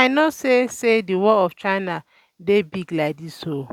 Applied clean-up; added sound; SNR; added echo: none; none; none; none.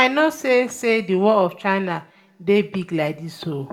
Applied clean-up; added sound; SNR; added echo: none; none; none; reverberation time 0.7 s.